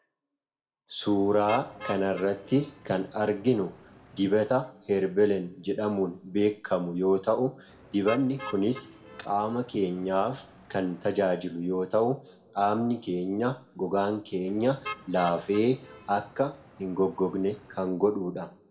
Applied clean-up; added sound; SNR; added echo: none; Motor vehicle (road); 17 dB; reverberation time 1.0 s.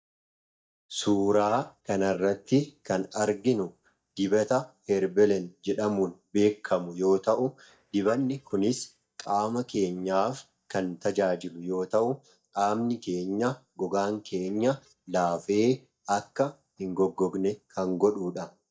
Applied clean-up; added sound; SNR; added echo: neural mask model DeepFilterNet 3.